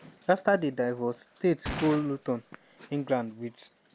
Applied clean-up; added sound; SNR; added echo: none; Gunshot, gunfire; 10 dB; none.